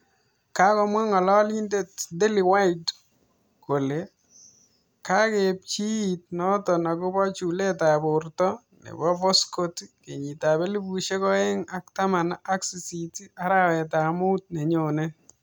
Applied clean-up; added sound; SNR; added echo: none; none; none; none.